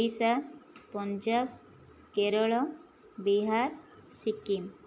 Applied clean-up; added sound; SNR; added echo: none; none; none; none.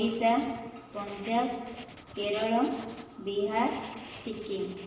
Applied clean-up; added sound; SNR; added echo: none; Writing; 17 dB; reverberation time 1.2 s.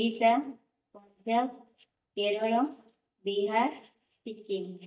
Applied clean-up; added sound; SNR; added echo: neural mask model DeepFilterNet 3.